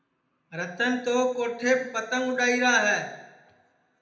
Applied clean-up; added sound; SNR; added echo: none; none; none; reverberation time 0.7 s.